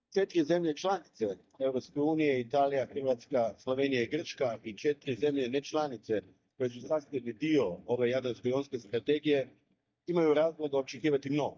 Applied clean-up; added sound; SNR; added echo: neural mask model DeepFilterNet 3.